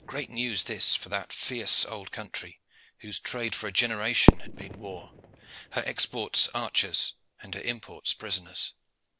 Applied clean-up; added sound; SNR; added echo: none; Fireworks; 2 dB; none.